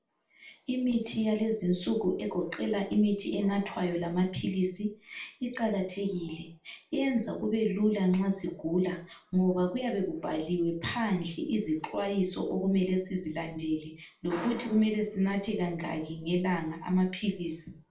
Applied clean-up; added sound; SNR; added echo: none; none; none; reverberation time 0.3 s.